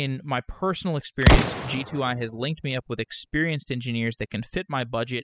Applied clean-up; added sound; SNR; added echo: classical method spectral subtraction.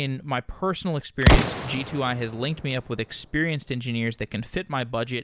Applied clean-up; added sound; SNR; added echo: none; Explosion; 0 dB; none.